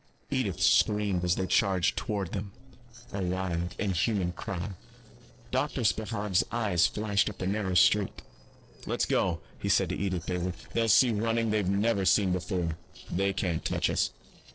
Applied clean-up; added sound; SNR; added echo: neural separator model SepFormer DNS4.